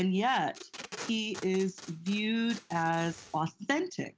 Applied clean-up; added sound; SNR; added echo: none; Packing tape, duct tape; 16 dB; none.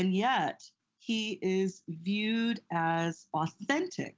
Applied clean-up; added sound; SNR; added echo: none; none; none; none.